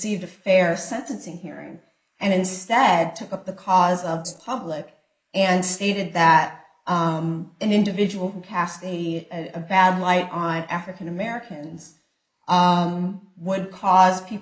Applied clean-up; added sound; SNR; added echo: neural mask model Resemble Enhance denoiser.